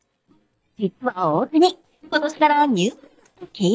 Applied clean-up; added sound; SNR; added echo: neural mask model DeepFilterNet 3.